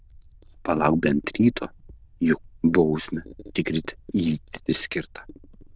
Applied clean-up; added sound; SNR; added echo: neural diffusion model UNIVERSE++.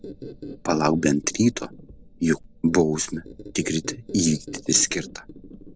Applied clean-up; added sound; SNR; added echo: none; Squeak; 15 dB; none.